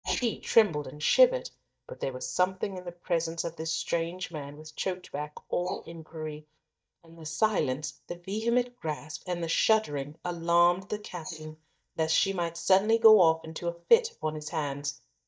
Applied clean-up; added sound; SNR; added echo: neural mask model DeepFilterNet 3.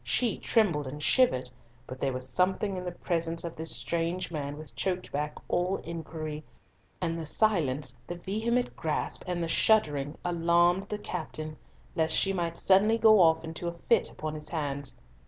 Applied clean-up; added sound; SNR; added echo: none; none; none; none.